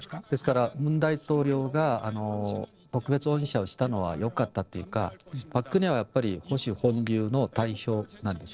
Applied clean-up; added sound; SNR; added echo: neural separator model SepFormer DNS4.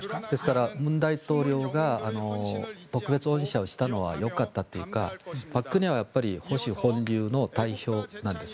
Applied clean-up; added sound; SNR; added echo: none; none; none; none.